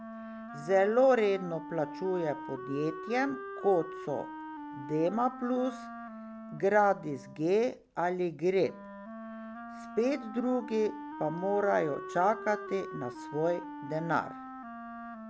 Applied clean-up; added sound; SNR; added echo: none; Wind instrument, woodwind instrument; 12 dB; none.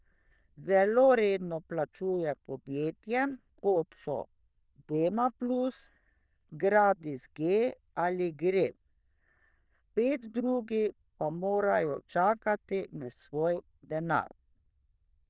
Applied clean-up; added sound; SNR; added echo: neural diffusion model UNIVERSE++.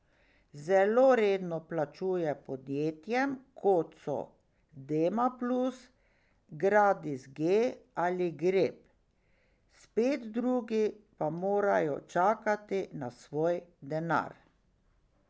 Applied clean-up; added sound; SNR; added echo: none; none; none; none.